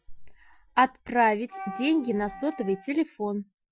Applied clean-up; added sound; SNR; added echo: classical method Wiener filter.